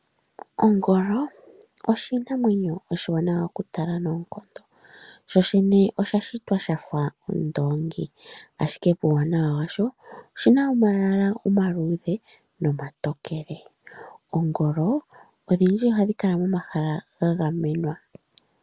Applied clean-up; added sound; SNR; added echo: none; none; none; none.